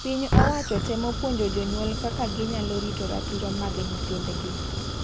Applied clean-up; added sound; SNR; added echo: none; Fire; -2 dB; none.